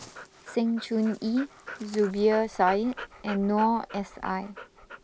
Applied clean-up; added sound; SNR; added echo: none; Dog; 16 dB; none.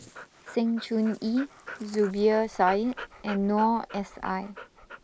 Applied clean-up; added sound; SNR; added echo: neural mask model Resemble Enhance denoiser.